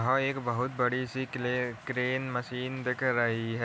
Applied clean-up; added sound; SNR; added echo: none; none; none; none.